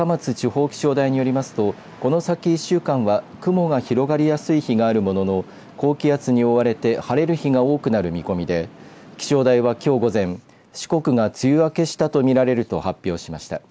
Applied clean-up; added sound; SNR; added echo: none; none; none; none.